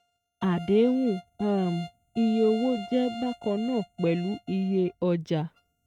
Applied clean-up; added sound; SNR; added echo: neural mask model RNNoise.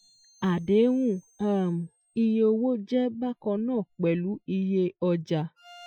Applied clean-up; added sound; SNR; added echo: classical method Wiener filter.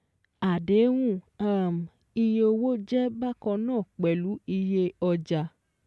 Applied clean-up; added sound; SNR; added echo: none; none; none; none.